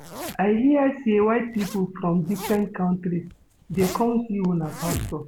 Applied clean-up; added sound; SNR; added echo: none; Zipper (clothing); 13 dB; none.